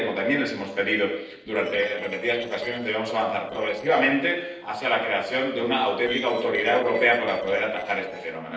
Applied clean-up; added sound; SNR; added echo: neural separator model SepFormer DNS4.